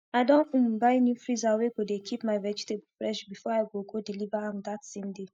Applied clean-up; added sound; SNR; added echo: neural mask model DeepFilterNet 3.